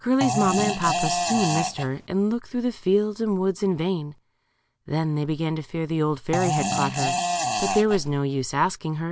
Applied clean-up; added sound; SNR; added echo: none; Fart; 1 dB; none.